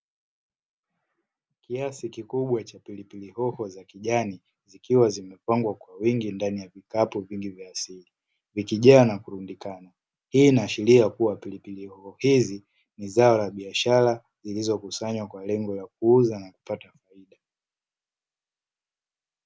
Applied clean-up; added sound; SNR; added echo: none; none; none; none.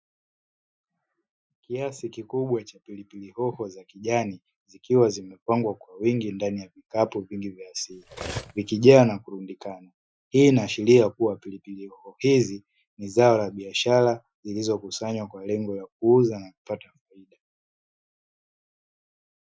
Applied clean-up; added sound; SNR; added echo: classical method Wiener filter.